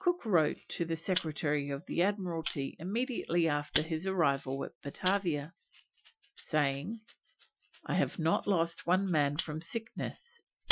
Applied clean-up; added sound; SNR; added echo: classical method Wiener filter.